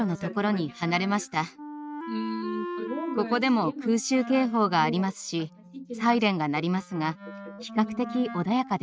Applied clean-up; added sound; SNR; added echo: neural mask model RNNoise.